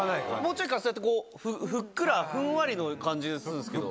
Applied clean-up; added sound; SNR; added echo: none; none; none; none.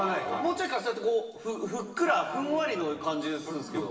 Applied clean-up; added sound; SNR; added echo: none; none; none; reverberation time 1.1 s.